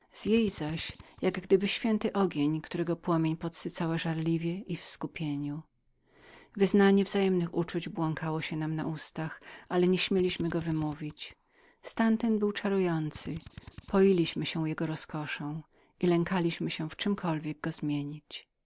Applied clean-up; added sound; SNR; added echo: none; Drill; 20 dB; none.